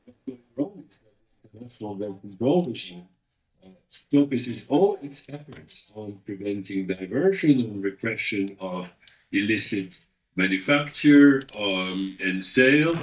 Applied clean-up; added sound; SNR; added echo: neural mask model DeepFilterNet 3.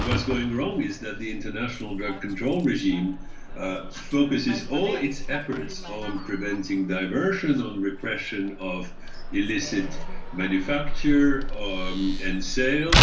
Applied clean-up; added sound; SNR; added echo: none; Slam; 2 dB; reverberation time 0.3 s.